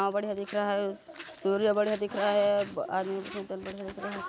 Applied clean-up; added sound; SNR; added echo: none; Zipper (clothing); 18 dB; none.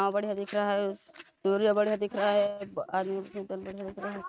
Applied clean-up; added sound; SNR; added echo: neural mask model RNNoise.